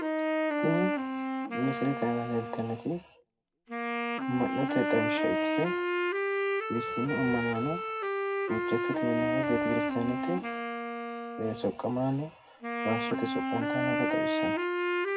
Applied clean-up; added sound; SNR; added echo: none; Wind instrument, woodwind instrument; -2 dB; reverberation time 0.3 s.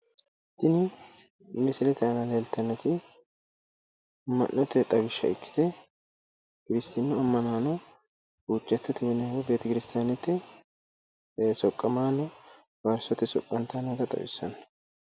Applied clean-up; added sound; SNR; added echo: none; none; none; none.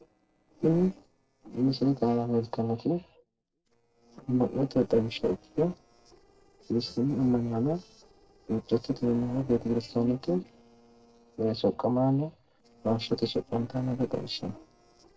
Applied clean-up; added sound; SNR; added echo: neural separator model SepFormer DNS4.